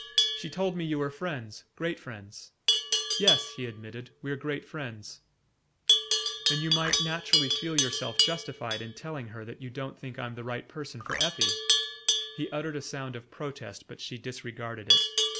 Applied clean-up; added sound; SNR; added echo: none; Livestock, farm animals, working animals + Marimba, xylophone; -4 dB; none.